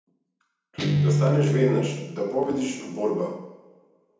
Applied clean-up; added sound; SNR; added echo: none; Guitar; -2 dB; reverberation time 0.9 s.